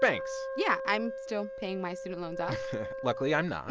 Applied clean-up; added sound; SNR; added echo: none; Wind instrument, woodwind instrument; 6 dB; none.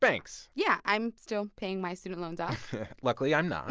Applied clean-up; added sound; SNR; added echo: none; none; none; none.